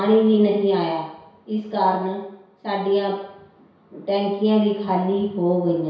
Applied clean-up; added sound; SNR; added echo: none; none; none; reverberation time 0.7 s.